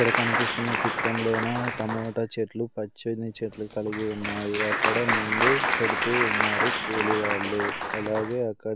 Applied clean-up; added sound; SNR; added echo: none; Applause; -1 dB; none.